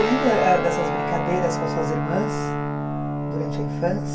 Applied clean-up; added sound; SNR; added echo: none; Guitar; 1 dB; reverberation time 0.2 s.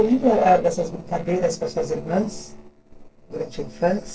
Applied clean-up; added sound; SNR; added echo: neural separator model SepFormer DNS4.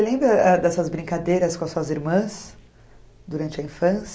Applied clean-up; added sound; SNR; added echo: none; none; none; none.